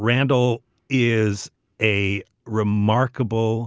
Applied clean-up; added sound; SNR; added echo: none; none; none; none.